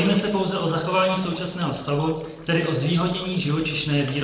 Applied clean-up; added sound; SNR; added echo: neural separator model SepFormer DNS4.